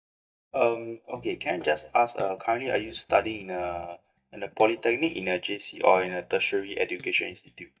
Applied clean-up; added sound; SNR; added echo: neural mask model DeepFilterNet 3.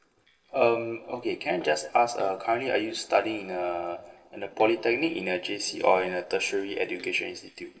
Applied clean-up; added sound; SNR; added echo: neural separator model SepFormer DNS4.